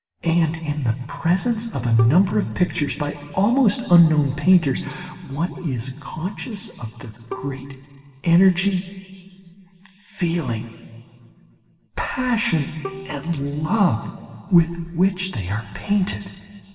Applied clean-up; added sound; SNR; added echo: none; Bowed string instrument; 17 dB; reverberation time 2.5 s.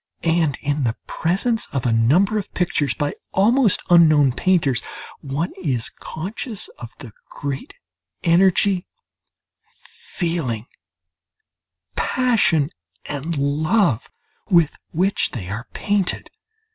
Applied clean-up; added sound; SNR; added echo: none; none; none; none.